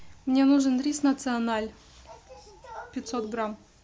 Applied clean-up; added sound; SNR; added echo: none; none; none; none.